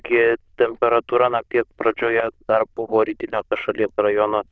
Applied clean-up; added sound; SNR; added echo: neural diffusion model UNIVERSE++.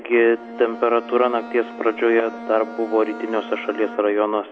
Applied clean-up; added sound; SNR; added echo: none; Bowed string instrument; 15 dB; none.